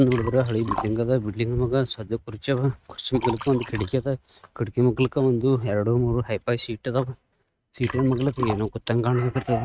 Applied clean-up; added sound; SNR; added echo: neural mask model RNNoise.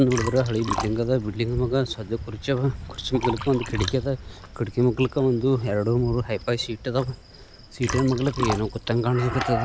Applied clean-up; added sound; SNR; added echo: none; Liquid; 11 dB; none.